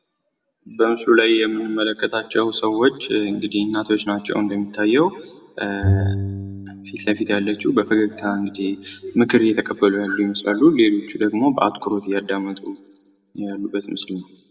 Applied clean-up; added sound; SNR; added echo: none; Bowed string instrument; 6 dB; reverberation time 0.9 s.